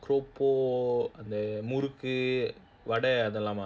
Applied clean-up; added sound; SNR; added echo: none; none; none; none.